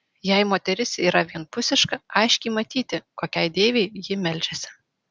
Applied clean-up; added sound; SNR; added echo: none; none; none; none.